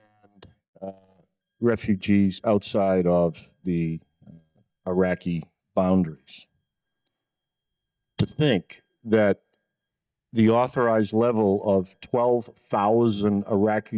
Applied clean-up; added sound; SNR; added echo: neural mask model DeepFilterNet 3.